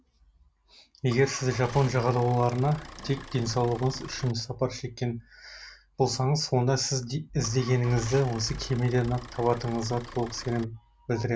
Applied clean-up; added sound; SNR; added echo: none; Idling / Engine starting / Motor vehicle (road); 15 dB; none.